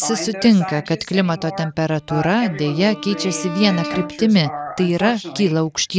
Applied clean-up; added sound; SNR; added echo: none; Bowed string instrument; 14 dB; none.